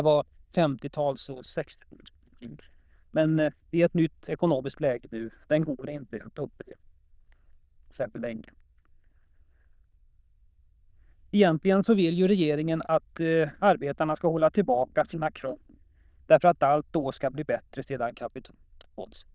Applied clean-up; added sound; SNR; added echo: neural diffusion model UNIVERSE++.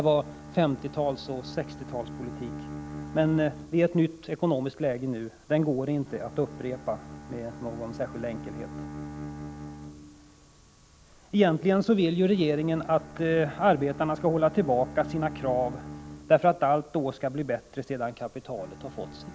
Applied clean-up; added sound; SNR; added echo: none; Bowed string instrument; 15 dB; none.